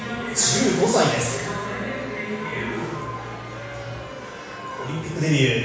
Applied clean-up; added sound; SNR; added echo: none; Crowd; 15 dB; reverberation time 1.1 s.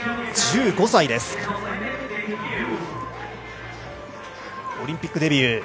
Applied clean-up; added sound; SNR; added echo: none; none; none; none.